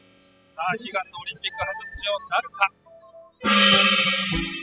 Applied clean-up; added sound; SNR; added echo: classical method spectral subtraction.